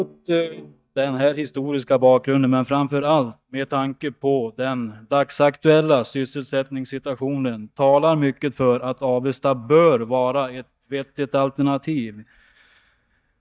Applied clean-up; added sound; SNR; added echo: neural mask model DeepFilterNet 3.